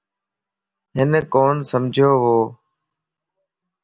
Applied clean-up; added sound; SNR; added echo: none; none; none; none.